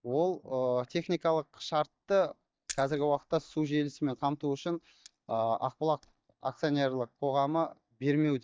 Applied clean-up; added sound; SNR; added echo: neural mask model DeepFilterNet 3.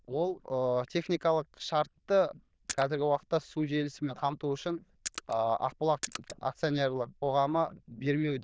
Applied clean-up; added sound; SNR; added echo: neural diffusion model UNIVERSE++.